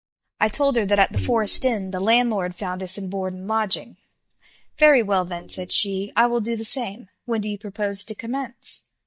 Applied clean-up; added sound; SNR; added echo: neural mask model DeepFilterNet 3.